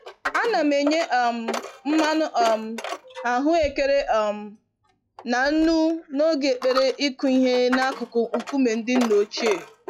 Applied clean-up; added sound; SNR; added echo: classical method log-MMSE.